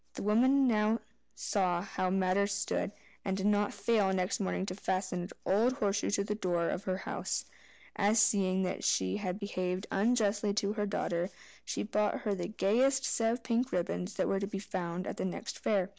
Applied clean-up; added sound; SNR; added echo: none; none; none; none.